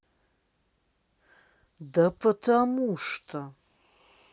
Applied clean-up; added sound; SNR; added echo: none; none; none; none.